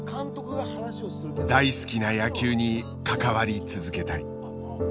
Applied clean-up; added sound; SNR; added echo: none; none; none; none.